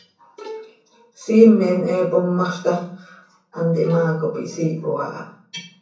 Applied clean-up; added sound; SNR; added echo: none; Bowed string instrument; 18 dB; reverberation time 0.6 s.